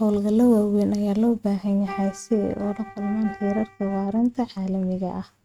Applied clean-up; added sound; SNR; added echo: neural mask model RNNoise.